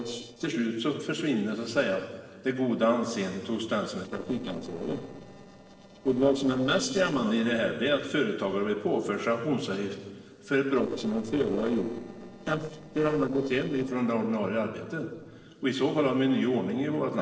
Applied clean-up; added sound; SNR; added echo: neural separator model SepFormer DNS4.